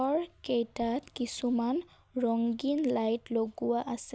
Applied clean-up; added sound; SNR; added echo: none; none; none; none.